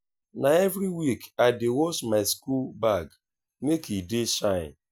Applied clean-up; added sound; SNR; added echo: none; none; none; none.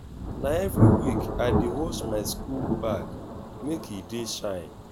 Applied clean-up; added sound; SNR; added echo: none; Thunder; -5 dB; none.